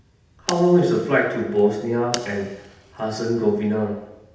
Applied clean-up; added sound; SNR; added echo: none; Fire; 16 dB; reverberation time 0.8 s.